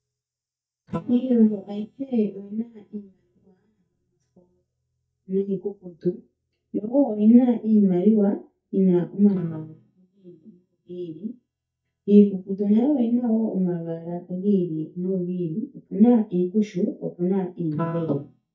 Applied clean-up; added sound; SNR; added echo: neural mask model DeepFilterNet 3.